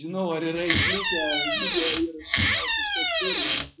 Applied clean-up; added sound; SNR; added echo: classical method log-MMSE.